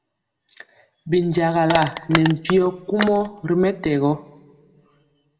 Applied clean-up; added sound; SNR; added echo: none; Crushing; 6 dB; reverberation time 1.0 s.